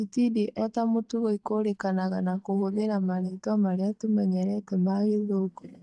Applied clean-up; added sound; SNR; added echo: neural mask model DeepFilterNet 3.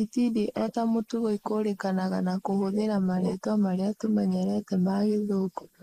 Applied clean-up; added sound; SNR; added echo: neural mask model Resemble Enhance denoiser.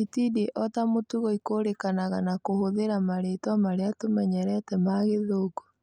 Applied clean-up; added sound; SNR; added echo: none; none; none; none.